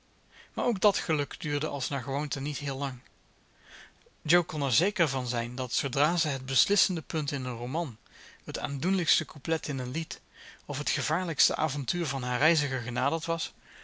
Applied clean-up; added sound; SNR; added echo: none; none; none; none.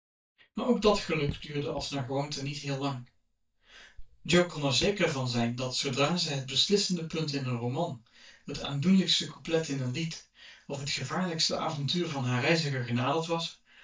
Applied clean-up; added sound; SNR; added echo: neural mask model DeepFilterNet 3.